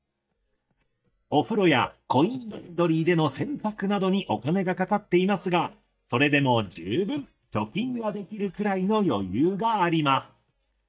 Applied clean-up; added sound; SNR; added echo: neural mask model DeepFilterNet 3.